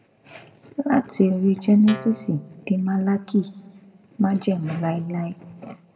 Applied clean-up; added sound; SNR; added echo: none; Guitar; 15 dB; reverberation time 0.8 s.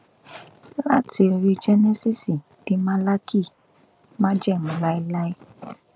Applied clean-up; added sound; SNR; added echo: none; none; none; none.